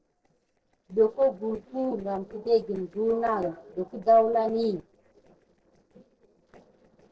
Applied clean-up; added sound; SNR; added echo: neural separator model SepFormer DNS4.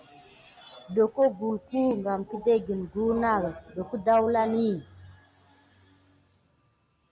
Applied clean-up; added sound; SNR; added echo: none; none; none; none.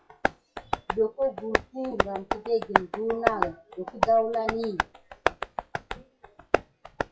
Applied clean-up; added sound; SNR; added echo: classical method WPE with log-MMSE.